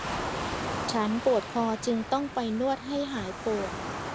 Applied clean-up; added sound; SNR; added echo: none; Waves, surf; 5 dB; none.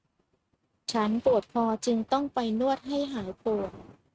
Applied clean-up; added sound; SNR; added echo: neural mask model RNNoise.